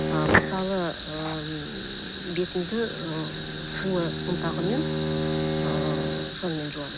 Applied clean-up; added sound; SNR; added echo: none; Bowed string instrument + Fire; -2 dB; none.